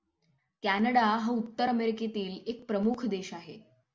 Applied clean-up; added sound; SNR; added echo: none; none; none; none.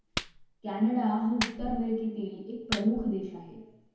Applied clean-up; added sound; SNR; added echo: none; Clapping; 9 dB; reverberation time 1.0 s.